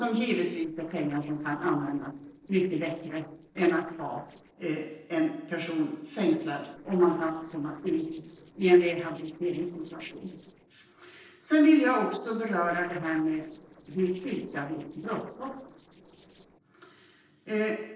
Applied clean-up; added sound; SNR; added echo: neural separator model SepFormer DNS4.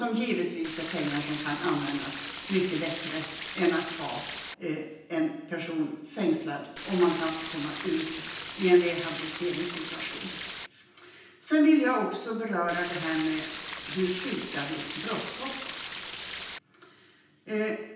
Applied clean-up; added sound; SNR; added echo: none; Stream; 4 dB; reverberation time 0.9 s.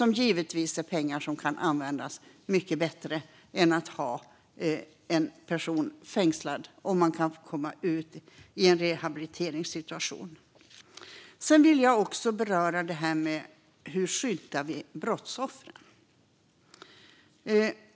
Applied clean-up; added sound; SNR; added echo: none; none; none; none.